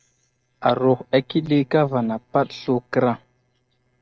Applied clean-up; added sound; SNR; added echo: neural separator model SepFormer DNS4.